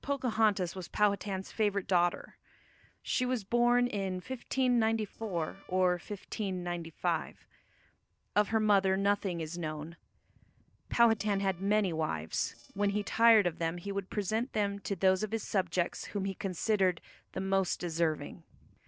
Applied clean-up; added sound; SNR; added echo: neural separator model SepFormer DNS4.